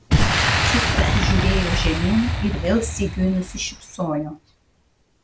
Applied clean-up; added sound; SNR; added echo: none; Boom; -3 dB; none.